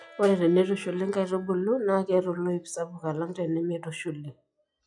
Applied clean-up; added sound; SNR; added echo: classical method log-MMSE.